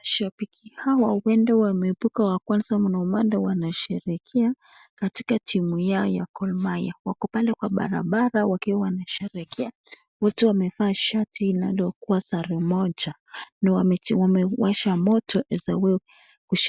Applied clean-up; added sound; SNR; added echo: none; none; none; none.